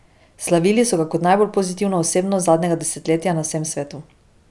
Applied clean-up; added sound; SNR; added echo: none; none; none; none.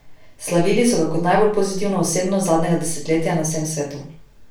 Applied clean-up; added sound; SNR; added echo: none; none; none; reverberation time 0.4 s.